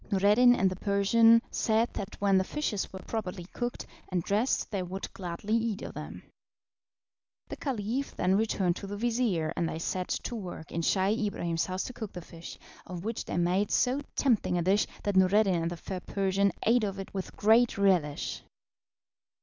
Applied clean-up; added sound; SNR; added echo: none; none; none; none.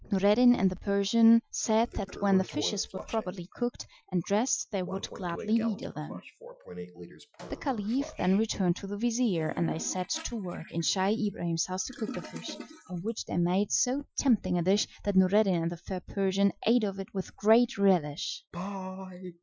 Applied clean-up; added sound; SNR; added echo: classical method Wiener filter.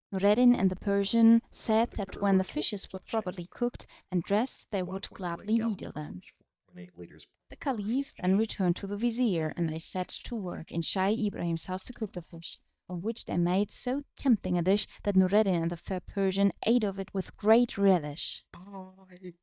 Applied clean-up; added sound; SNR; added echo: neural mask model DeepFilterNet 3.